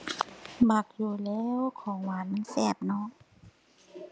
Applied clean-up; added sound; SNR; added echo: none; none; none; none.